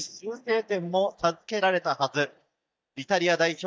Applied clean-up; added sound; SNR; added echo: neural mask model DeepFilterNet 3.